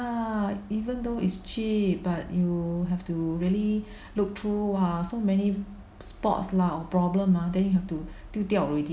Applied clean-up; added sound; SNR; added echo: none; none; none; none.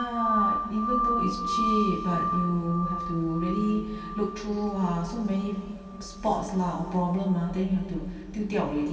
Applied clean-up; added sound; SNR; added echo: none; Wind chime; 4 dB; reverberation time 2.5 s.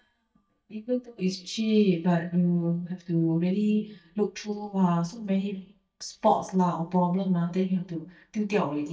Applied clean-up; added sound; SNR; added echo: neural mask model DeepFilterNet 3.